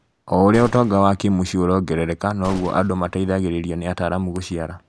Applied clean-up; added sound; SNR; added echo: none; Gunshot, gunfire; 19 dB; none.